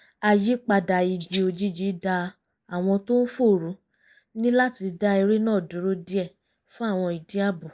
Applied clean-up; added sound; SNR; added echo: neural mask model Resemble Enhance denoiser.